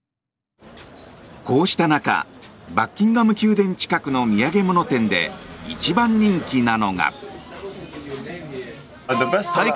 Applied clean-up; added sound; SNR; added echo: none; none; none; none.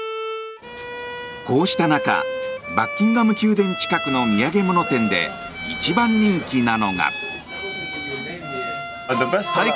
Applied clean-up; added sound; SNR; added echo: none; Bowed string instrument; 8 dB; none.